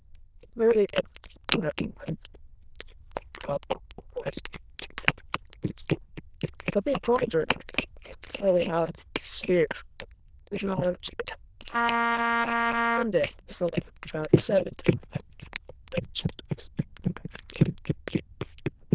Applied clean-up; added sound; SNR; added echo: neural diffusion model UNIVERSE++.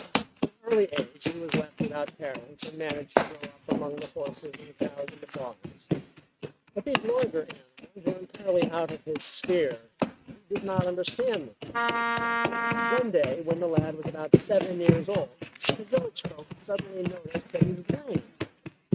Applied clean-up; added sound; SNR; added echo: neural mask model RNNoise.